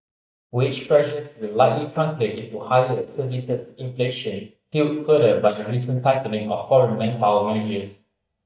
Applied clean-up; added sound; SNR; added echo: neural mask model DeepFilterNet 3.